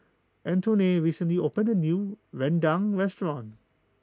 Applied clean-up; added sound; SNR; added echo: none; none; none; none.